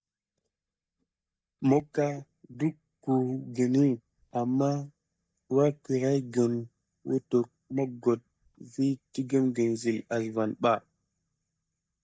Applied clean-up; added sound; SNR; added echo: neural mask model DeepFilterNet 3.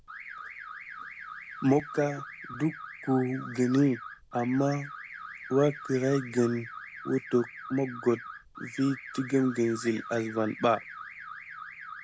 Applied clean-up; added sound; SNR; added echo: none; Alarm / Car; 13 dB; none.